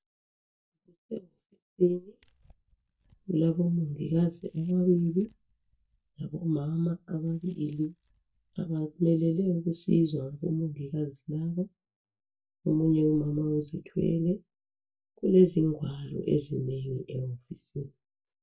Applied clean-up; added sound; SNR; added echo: neural mask model DeepFilterNet 3.